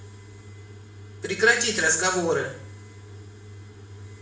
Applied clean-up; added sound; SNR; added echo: none; none; none; reverberation time 0.5 s.